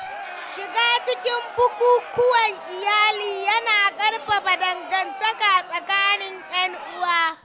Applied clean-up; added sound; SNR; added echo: none; Crowd; 14 dB; none.